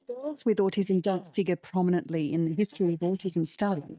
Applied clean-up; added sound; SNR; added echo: neural mask model DeepFilterNet 3.